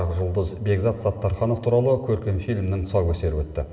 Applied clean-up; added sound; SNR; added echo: none; none; none; reverberation time 2.7 s.